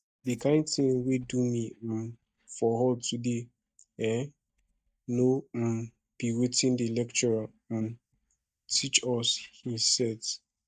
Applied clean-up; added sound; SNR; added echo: neural mask model DeepFilterNet 3.